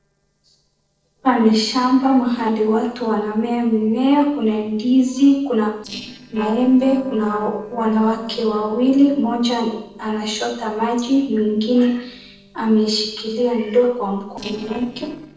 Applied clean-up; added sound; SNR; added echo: neural separator model SepFormer DNS4.